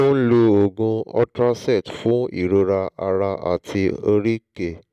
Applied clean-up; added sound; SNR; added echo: none; none; none; none.